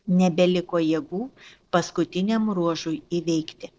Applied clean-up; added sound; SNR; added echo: neural separator model SepFormer DNS4.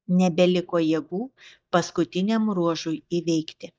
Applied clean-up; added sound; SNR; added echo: neural mask model DeepFilterNet 3.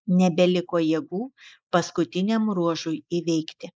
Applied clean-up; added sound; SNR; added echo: neural mask model Resemble Enhance denoiser.